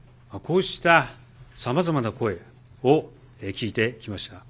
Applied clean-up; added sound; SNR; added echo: none; none; none; none.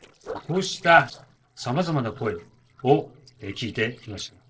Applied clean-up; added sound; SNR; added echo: neural separator model SepFormer DNS4.